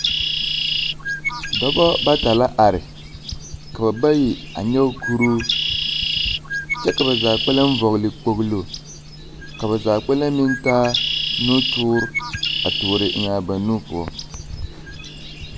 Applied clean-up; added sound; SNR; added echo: none; Bird; 5 dB; none.